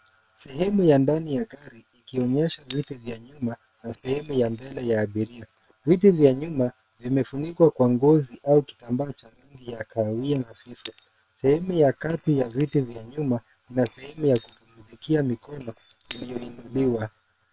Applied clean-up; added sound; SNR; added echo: neural separator model SepFormer WHAM!.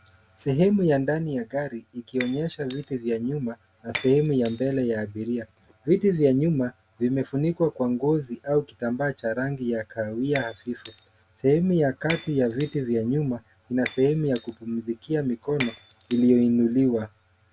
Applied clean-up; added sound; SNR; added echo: none; Shatter; 17 dB; none.